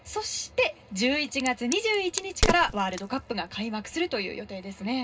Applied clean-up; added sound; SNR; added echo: none; Crack; 6 dB; reverberation time 0.2 s.